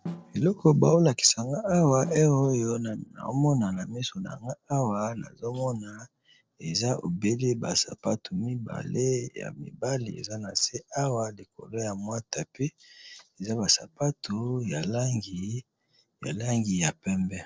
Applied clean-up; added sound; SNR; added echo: neural separator model SepFormer DNS4.